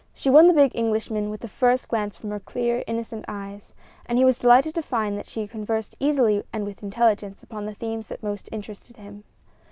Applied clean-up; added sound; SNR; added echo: none; none; none; none.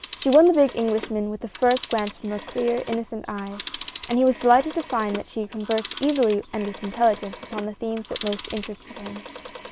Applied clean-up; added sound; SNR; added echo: none; Telephone; 15 dB; none.